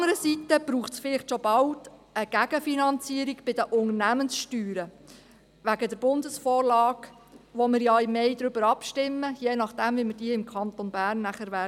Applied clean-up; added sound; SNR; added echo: none; none; none; none.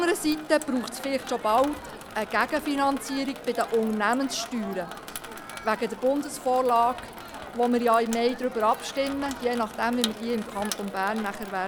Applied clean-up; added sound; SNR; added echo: none; Crowd + Sink (filling or washing) / Water tap, faucet; 12 dB; none.